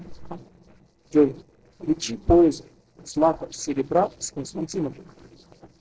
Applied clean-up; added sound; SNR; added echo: neural separator model SepFormer DNS4.